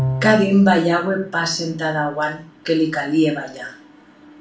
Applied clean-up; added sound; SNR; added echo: none; Bowed string instrument; 12 dB; reverberation time 0.4 s.